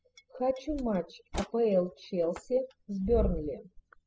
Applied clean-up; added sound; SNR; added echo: classical method spectral subtraction.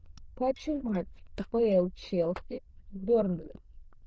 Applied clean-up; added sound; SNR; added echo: neural diffusion model UNIVERSE++.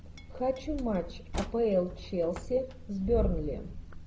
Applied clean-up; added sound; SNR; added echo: none; Slam + Chink, clink; 13 dB; none.